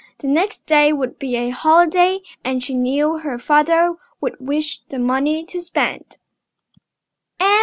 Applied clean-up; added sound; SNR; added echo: none; none; none; none.